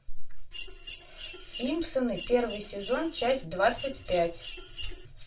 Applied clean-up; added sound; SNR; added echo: none; Mechanisms; 15 dB; reverberation time 0.2 s.